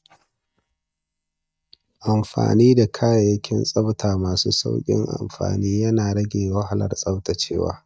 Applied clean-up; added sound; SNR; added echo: neural mask model DeepFilterNet 3.